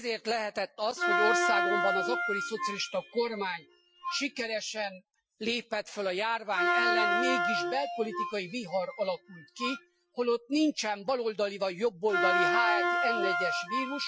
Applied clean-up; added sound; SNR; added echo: classical method Wiener filter.